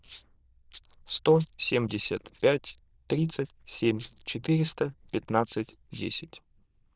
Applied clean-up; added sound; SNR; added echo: neural diffusion model UNIVERSE++.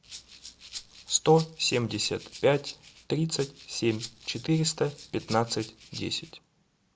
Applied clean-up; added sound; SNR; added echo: none; Rattle (instrument); 17 dB; none.